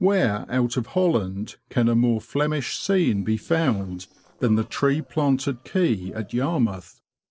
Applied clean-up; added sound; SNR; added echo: neural separator model SepFormer DNS4.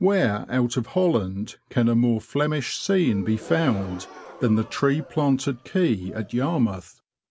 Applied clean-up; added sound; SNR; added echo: none; Gasp; 19 dB; none.